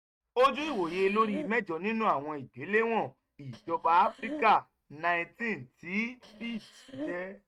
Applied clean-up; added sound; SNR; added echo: neural mask model RNNoise.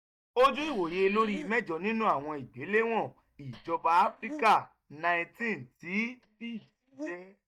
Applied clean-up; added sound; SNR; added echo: neural mask model DeepFilterNet 3.